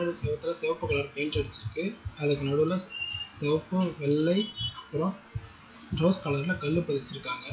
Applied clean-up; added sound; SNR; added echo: classical method WPE with log-MMSE.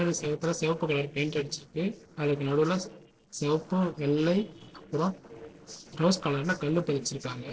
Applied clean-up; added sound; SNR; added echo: neural separator model SepFormer DNS4.